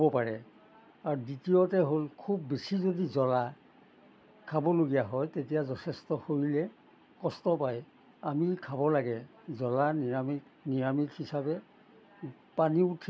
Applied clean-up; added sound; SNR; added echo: none; none; none; none.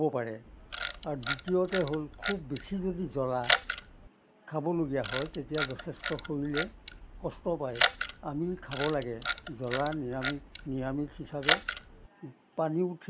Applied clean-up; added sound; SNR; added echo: none; Camera; -2 dB; none.